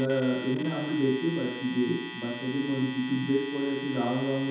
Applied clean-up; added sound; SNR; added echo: none; Alarm; 12 dB; reverberation time 0.8 s.